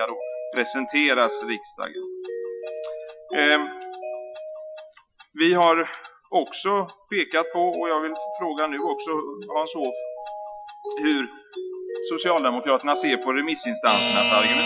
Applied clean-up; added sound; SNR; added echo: classical method Wiener filter.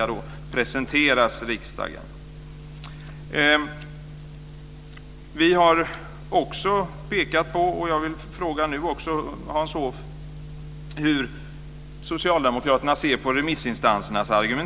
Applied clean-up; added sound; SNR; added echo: none; none; none; none.